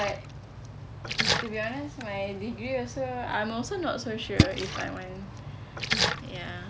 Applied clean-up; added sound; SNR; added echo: none; Splash, splatter; -1 dB; none.